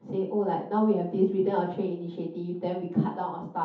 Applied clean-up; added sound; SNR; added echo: none; none; none; reverberation time 0.5 s.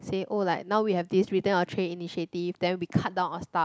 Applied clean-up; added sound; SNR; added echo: none; none; none; none.